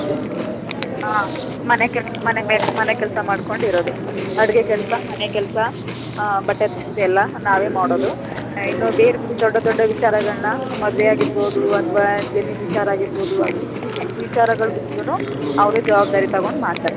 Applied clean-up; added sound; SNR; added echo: none; Chewing, mastication; 5 dB; none.